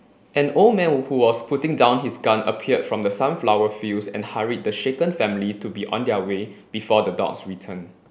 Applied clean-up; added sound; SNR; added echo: none; none; none; none.